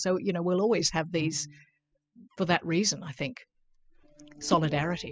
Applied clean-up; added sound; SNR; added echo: classical method spectral subtraction.